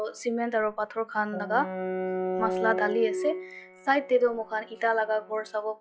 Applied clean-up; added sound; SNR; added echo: classical method log-MMSE.